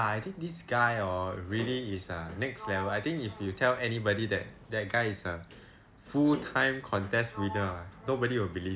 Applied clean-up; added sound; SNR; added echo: none; Sliding door; 16 dB; none.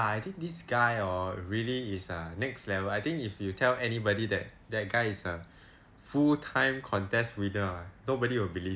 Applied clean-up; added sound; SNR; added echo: none; none; none; none.